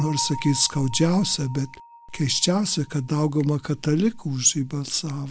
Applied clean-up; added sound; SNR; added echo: none; Bell; 18 dB; none.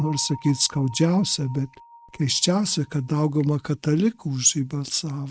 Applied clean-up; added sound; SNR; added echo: neural mask model RNNoise.